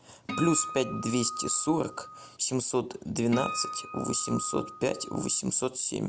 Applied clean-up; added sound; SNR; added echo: none; Acoustic guitar; 9 dB; none.